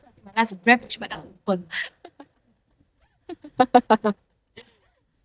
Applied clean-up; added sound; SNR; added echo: neural mask model DeepFilterNet 3.